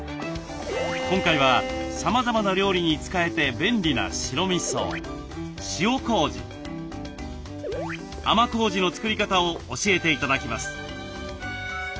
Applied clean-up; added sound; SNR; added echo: none; Bowed string instrument; 6 dB; none.